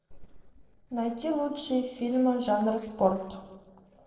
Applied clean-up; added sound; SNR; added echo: neural separator model SepFormer DNS4.